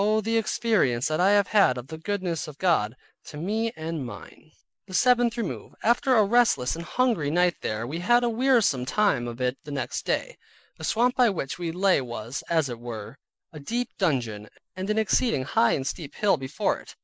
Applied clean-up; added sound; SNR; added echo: neural mask model Resemble Enhance denoiser.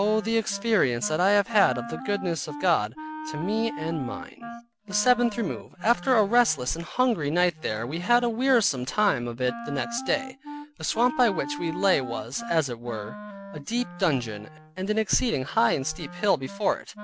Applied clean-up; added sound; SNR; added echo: none; Wind instrument, woodwind instrument; 13 dB; none.